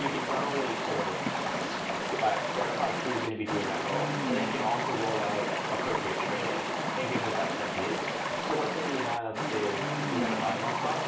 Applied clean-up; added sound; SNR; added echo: none; Stream; -3 dB; reverberation time 0.3 s.